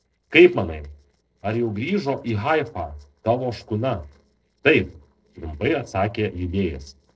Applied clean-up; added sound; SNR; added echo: neural separator model SepFormer DNS4.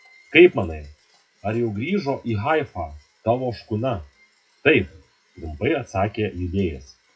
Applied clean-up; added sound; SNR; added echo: classical method WPE with log-MMSE.